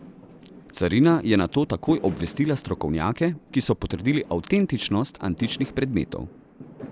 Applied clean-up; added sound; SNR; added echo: none; Fireworks; 18 dB; none.